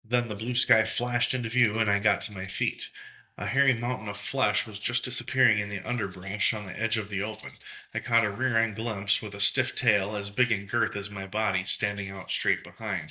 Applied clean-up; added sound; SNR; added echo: neural mask model DeepFilterNet 3.